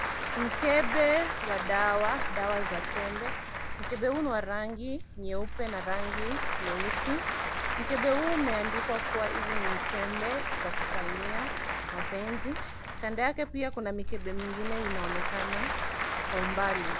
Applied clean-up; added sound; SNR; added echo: none; Applause / Crowd; -1 dB; none.